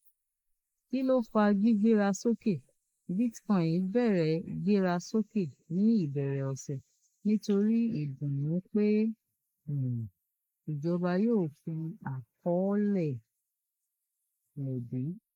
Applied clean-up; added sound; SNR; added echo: neural mask model Resemble Enhance denoiser.